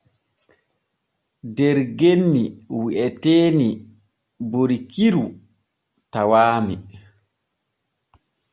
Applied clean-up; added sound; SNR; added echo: none; none; none; none.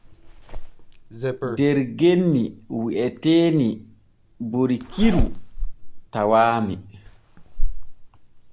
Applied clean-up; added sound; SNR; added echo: none; Zipper (clothing); 3 dB; none.